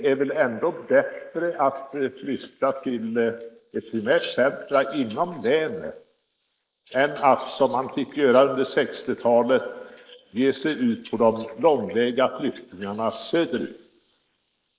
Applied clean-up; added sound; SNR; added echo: neural mask model Resemble Enhance denoiser.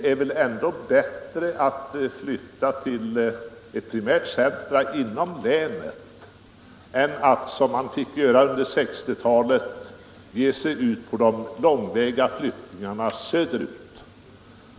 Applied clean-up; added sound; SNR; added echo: none; none; none; none.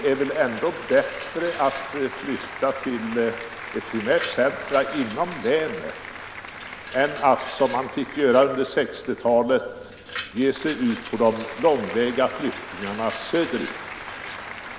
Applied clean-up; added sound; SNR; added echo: none; Glass + Applause; 12 dB; none.